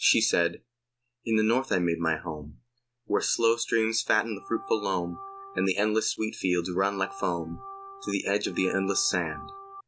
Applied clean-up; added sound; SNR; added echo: none; Organ; 15 dB; none.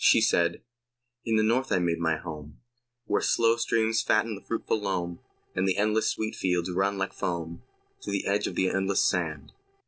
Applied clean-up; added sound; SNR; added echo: neural separator model SepFormer DNS4.